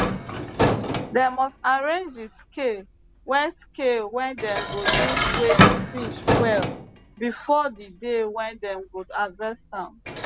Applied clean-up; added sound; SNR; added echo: none; Dishes, pots, and pans; 0 dB; none.